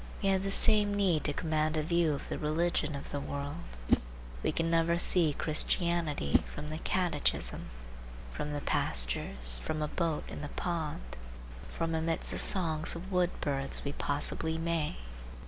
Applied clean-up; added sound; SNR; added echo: none; Whoosh, swoosh, swish; 7 dB; none.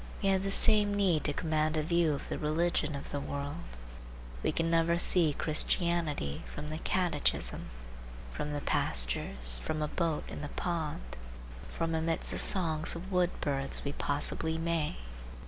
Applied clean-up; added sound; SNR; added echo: none; none; none; none.